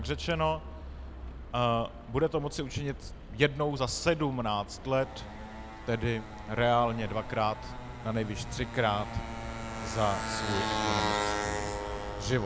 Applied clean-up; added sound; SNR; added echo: none; Motorcycle; 5 dB; none.